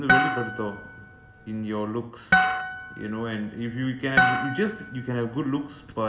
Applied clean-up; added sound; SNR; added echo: none; Harp; -3 dB; reverberation time 1.8 s.